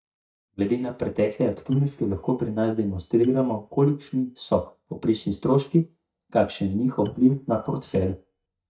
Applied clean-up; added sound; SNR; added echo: neural mask model DeepFilterNet 3.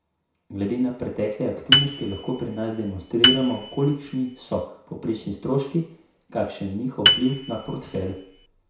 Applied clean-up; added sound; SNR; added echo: none; Piano; -2 dB; reverberation time 0.6 s.